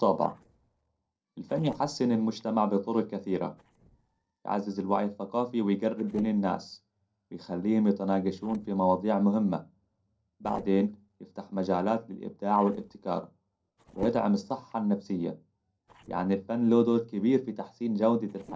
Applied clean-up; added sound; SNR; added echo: neural separator model SepFormer DNS4.